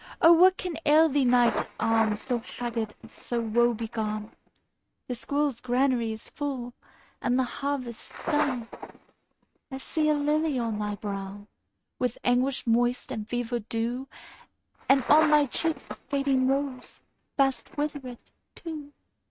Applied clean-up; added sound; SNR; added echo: neural mask model RNNoise.